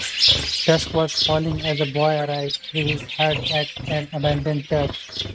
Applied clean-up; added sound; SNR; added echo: neural mask model RNNoise.